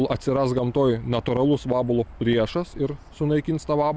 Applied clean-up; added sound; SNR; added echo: none; none; none; none.